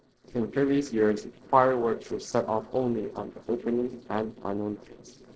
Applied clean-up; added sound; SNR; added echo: neural separator model SepFormer DNS4.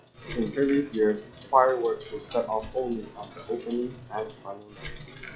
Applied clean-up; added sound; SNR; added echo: classical method log-MMSE.